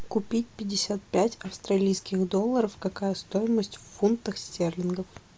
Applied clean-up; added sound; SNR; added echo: none; none; none; none.